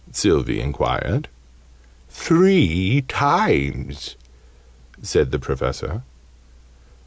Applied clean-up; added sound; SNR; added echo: none; none; none; none.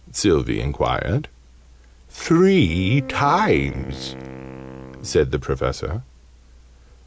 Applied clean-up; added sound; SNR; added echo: none; Wind instrument, woodwind instrument; 15 dB; none.